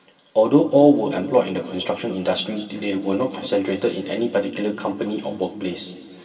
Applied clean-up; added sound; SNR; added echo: none; none; none; reverberation time 2.4 s.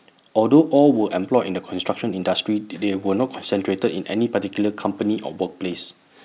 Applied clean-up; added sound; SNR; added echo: none; none; none; none.